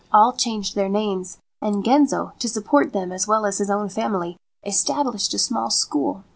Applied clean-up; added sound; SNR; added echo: none; none; none; none.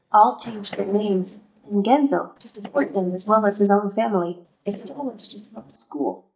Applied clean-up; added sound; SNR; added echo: neural mask model DeepFilterNet 3.